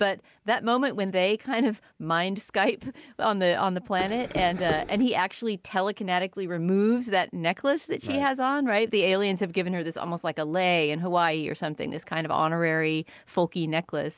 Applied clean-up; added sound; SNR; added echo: none; Run; 8 dB; none.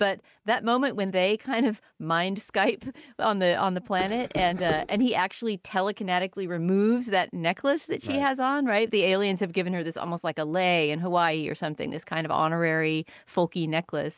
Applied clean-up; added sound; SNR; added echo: neural mask model RNNoise.